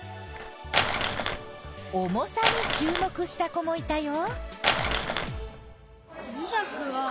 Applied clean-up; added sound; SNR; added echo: none; Crumpling, crinkling; -1 dB; none.